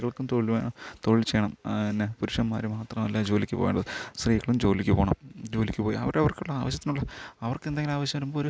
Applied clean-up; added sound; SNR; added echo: none; none; none; none.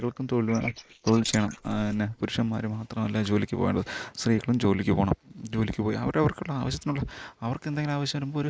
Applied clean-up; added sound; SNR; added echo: neural mask model Resemble Enhance denoiser.